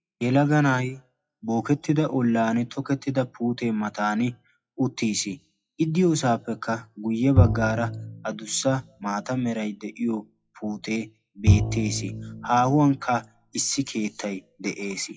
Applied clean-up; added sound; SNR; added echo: classical method WPE with log-MMSE.